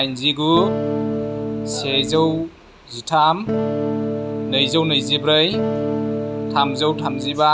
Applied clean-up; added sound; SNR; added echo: none; Electric guitar / Strum; 2 dB; none.